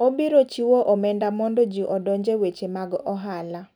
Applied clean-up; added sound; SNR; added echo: none; none; none; none.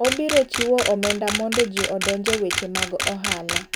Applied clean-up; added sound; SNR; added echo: none; Camera; 3 dB; none.